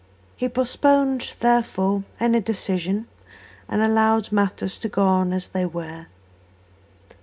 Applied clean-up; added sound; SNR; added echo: none; none; none; reverberation time 0.3 s.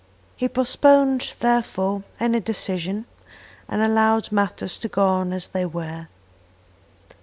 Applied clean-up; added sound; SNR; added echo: none; none; none; none.